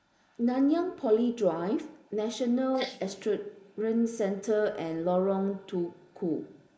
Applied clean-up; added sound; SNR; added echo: neural mask model Resemble Enhance denoiser.